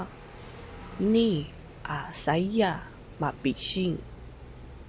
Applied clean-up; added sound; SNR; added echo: none; Car passing by; 18 dB; none.